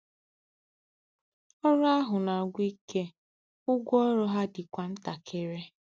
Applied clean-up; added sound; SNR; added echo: none; none; none; none.